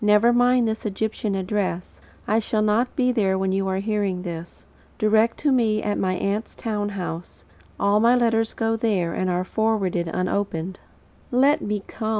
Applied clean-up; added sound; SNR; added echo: none; none; none; none.